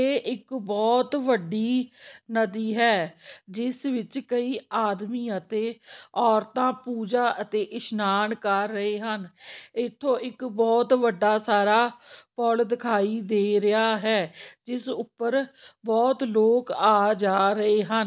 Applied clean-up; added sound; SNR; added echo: none; none; none; none.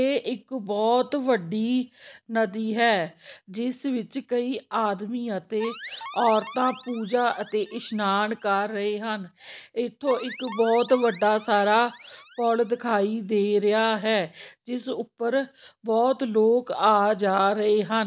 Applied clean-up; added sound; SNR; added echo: none; Alarm; 17 dB; none.